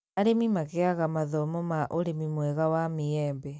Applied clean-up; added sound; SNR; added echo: none; none; none; none.